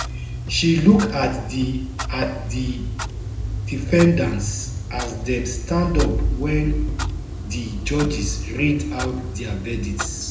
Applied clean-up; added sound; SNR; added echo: none; Clock; 3 dB; reverberation time 0.8 s.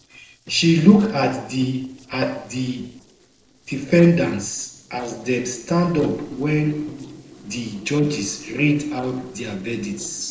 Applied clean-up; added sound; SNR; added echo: neural separator model SepFormer DNS4.